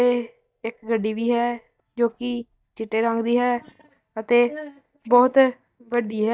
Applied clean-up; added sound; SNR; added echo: neural mask model DeepFilterNet 3.